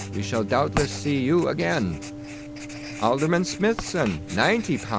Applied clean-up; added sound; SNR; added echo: none; Bowed string instrument + Writing; 9 dB; none.